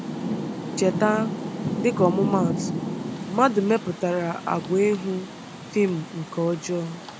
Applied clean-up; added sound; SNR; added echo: none; Rain; 5 dB; none.